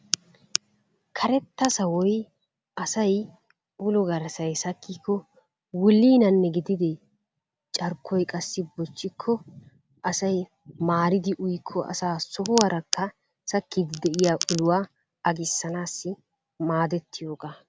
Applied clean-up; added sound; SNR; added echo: none; none; none; none.